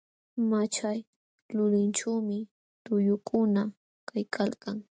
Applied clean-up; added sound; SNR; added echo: none; none; none; none.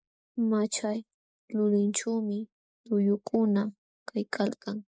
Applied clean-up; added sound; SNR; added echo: neural mask model Resemble Enhance denoiser.